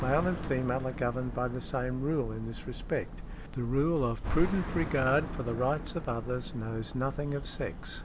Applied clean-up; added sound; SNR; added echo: none; Car passing by + Church bell; 7 dB; none.